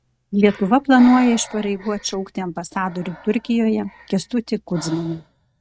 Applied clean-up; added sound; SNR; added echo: neural mask model RNNoise.